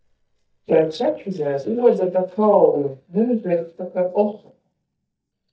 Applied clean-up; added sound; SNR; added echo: neural mask model DeepFilterNet 3.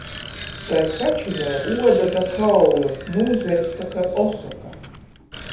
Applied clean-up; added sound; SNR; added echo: none; Bicycle; 13 dB; reverberation time 0.6 s.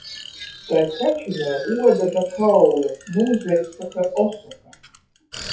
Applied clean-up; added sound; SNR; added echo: classical method WPE with log-MMSE.